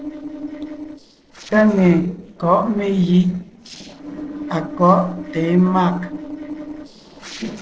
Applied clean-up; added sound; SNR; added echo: neural separator model SepFormer DNS4.